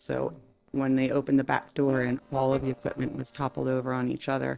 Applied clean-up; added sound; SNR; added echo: neural separator model SepFormer DNS4.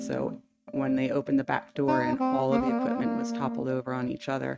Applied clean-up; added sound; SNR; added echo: neural mask model RNNoise.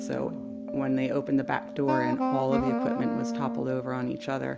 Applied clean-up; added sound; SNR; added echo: none; Wind instrument, woodwind instrument; 0 dB; none.